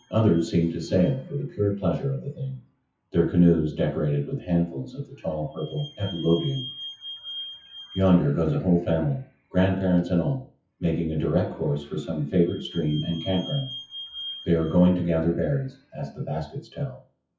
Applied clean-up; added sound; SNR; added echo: classical method WPE with log-MMSE.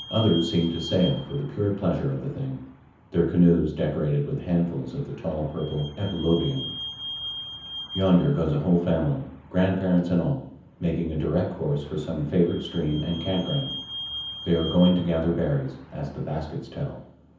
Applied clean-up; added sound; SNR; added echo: none; Squeak / Vehicle; 15 dB; reverberation time 0.7 s.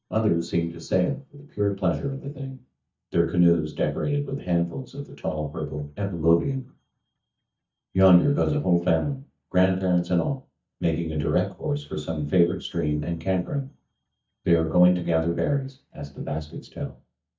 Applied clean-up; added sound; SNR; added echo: neural mask model DeepFilterNet 3.